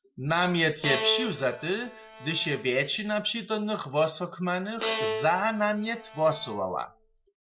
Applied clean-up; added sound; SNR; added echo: none; Bowed string instrument; 7 dB; none.